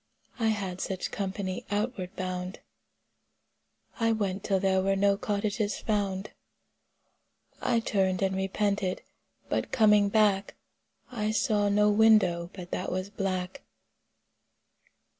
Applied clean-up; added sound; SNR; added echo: none; none; none; none.